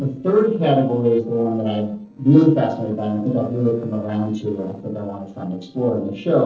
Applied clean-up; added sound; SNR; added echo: neural separator model SepFormer DNS4.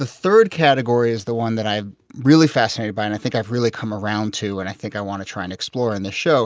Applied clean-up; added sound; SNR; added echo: none; none; none; none.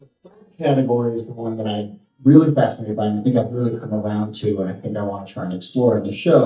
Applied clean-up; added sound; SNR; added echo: neural mask model DeepFilterNet 3.